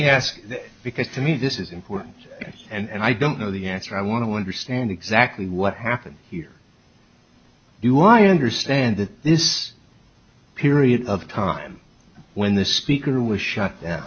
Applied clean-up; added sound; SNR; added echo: none; none; none; none.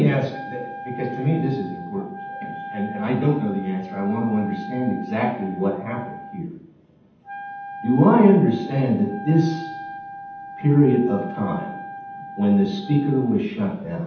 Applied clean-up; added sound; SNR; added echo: none; Wind instrument, woodwind instrument; 14 dB; reverberation time 0.8 s.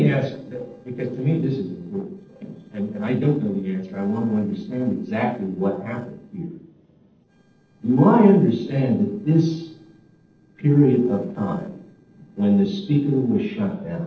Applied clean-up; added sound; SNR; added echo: neural separator model SepFormer DNS4.